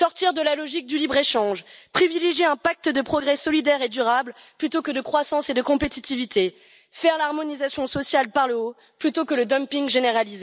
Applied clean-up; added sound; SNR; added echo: none; none; none; none.